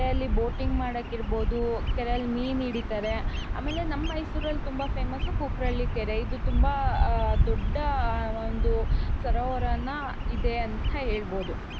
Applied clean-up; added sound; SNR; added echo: none; Bird vocalization, bird call, bird song; -5 dB; none.